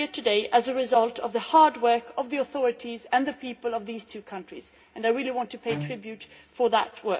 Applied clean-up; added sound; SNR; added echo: none; Bowed string instrument; 14 dB; reverberation time 0.3 s.